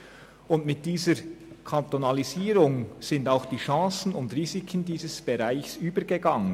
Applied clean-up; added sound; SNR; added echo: none; none; none; none.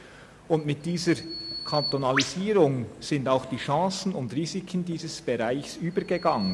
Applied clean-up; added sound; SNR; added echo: none; Bird vocalization, bird call, bird song; 12 dB; none.